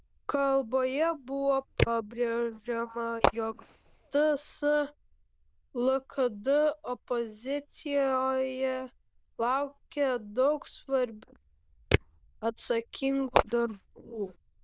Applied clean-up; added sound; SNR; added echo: neural diffusion model UNIVERSE++.